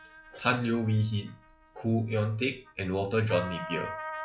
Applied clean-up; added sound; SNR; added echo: classical method log-MMSE.